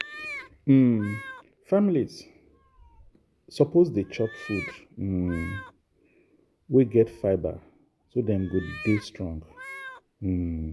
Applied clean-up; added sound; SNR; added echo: none; Meow; 18 dB; none.